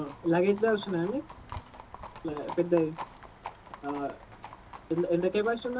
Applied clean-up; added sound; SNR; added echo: none; Livestock, farm animals, working animals; 14 dB; reverberation time 0.2 s.